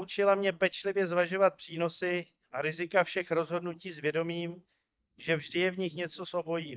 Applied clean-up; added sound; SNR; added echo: neural mask model DeepFilterNet 3.